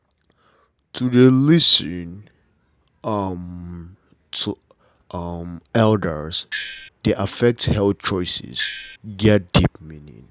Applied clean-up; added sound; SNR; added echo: none; Gong; 8 dB; none.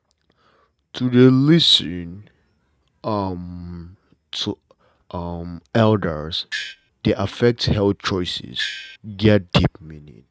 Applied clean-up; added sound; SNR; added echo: neural mask model RNNoise.